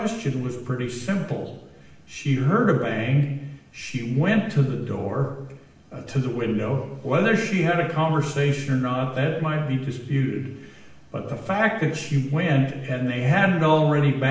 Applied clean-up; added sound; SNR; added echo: none; none; none; reverberation time 0.8 s.